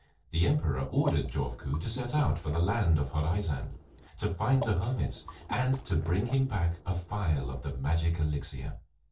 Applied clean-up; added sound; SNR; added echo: neural separator model SepFormer DNS4.